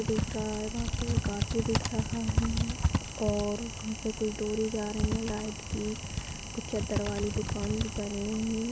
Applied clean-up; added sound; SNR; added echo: none; Typing; -1 dB; none.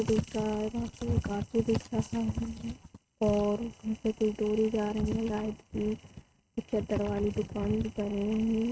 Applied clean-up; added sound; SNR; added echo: neural mask model RNNoise.